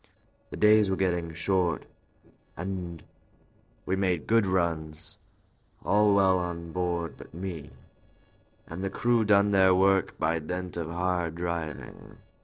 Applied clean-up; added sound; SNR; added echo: neural separator model SepFormer DNS4.